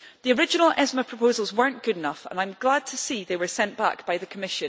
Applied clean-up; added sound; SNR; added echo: none; none; none; none.